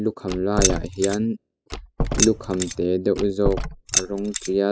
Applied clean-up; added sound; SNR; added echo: classical method spectral subtraction.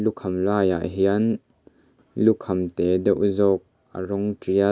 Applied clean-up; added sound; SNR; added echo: none; none; none; none.